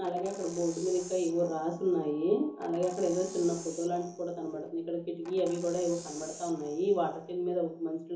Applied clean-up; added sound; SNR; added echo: none; Percussion; 16 dB; reverberation time 0.8 s.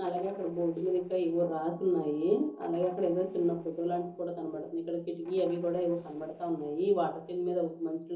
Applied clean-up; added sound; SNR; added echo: neural separator model SepFormer DNS4.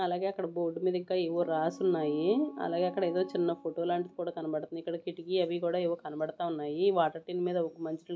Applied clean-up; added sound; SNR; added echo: none; none; none; none.